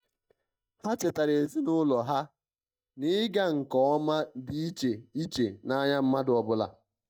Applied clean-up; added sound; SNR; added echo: neural mask model DeepFilterNet 3.